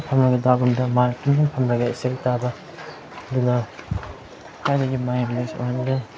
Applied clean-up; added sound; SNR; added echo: none; none; none; none.